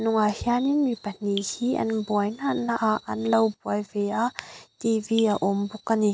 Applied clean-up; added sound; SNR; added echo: none; Drip; 15 dB; none.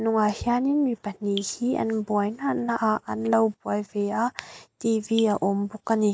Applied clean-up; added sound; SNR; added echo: neural mask model Resemble Enhance denoiser.